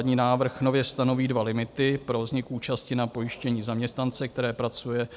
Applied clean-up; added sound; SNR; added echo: none; none; none; none.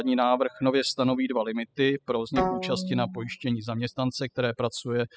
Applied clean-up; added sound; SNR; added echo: classical method spectral subtraction.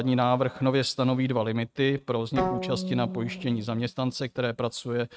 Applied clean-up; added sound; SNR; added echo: neural mask model RNNoise.